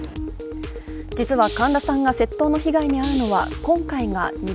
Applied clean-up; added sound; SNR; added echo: none; Hiss; 17 dB; none.